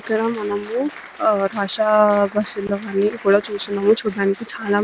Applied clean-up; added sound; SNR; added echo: none; Applause; 19 dB; none.